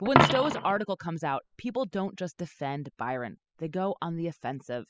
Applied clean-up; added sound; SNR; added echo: classical method spectral subtraction.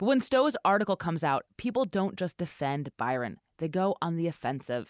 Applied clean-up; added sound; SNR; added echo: none; none; none; none.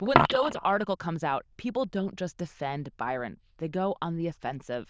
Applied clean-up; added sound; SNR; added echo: neural diffusion model UNIVERSE++.